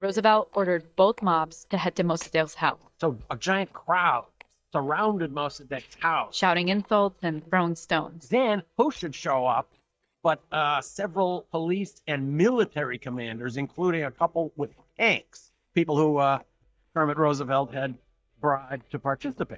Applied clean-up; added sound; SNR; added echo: neural mask model DeepFilterNet 3.